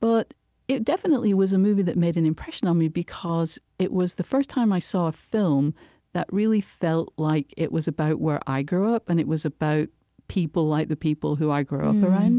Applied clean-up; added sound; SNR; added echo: none; none; none; none.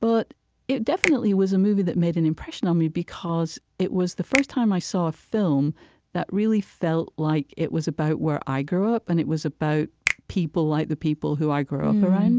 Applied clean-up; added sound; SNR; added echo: none; Finger snapping; 12 dB; none.